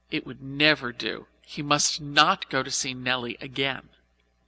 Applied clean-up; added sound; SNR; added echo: none; none; none; none.